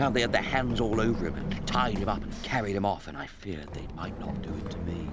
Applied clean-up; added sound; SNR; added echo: none; Run; 4 dB; none.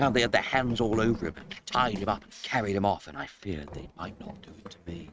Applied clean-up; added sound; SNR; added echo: neural mask model RNNoise.